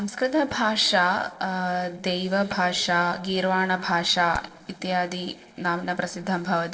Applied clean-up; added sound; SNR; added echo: neural separator model SepFormer DNS4.